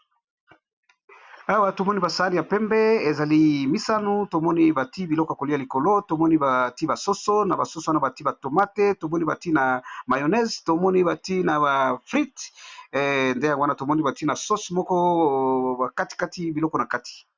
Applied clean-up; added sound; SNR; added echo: none; none; none; none.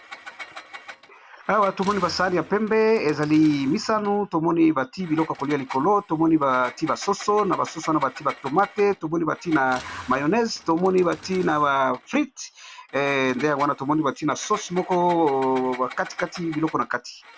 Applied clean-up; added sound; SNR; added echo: none; Engine; 19 dB; none.